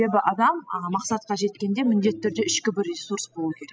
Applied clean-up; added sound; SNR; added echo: classical method spectral subtraction.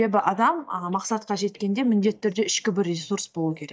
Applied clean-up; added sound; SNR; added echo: neural mask model DeepFilterNet 3.